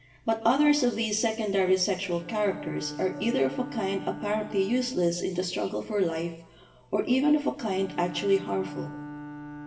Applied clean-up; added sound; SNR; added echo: none; Bowed string instrument; 15 dB; reverberation time 1.0 s.